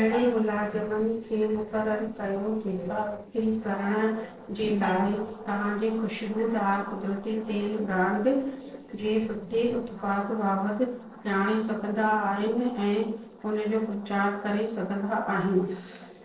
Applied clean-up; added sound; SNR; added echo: neural separator model SepFormer DNS4.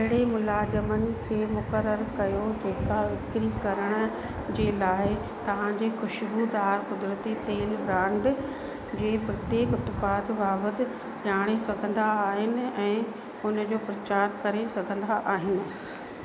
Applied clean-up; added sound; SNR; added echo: none; none; none; none.